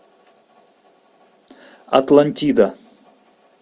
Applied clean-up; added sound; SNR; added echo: none; none; none; none.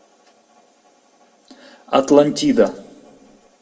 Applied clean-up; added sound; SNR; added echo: none; none; none; reverberation time 0.7 s.